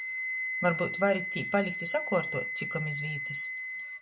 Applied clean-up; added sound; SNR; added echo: none; Wind instrument, woodwind instrument; 3 dB; none.